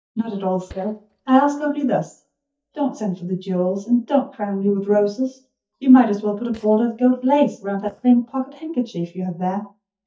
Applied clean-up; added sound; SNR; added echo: neural mask model DeepFilterNet 3.